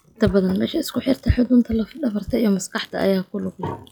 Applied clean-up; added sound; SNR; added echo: classical method log-MMSE.